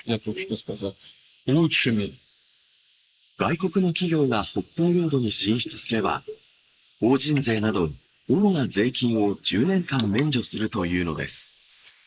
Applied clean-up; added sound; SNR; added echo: neural mask model Resemble Enhance denoiser.